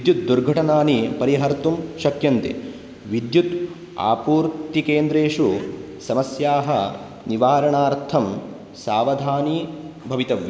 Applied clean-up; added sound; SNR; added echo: none; none; none; none.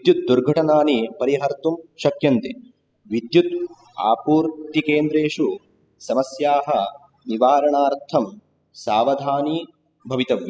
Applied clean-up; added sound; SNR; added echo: classical method spectral subtraction.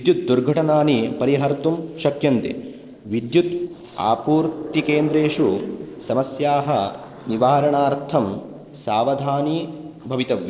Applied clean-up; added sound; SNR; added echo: neural separator model SepFormer DNS4.